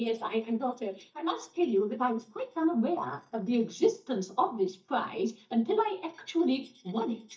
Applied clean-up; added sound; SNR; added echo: neural mask model DeepFilterNet 3.